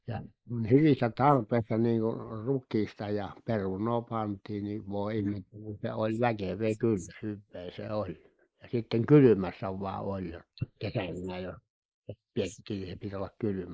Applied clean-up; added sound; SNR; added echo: neural mask model Resemble Enhance denoiser.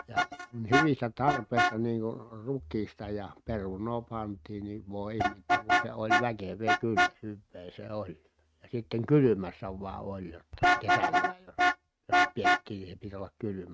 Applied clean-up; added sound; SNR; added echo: neural mask model RNNoise.